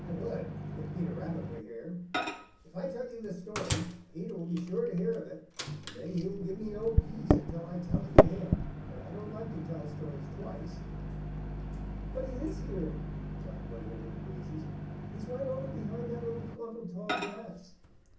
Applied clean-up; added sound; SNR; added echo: none; Microwave oven; -4 dB; reverberation time 0.6 s.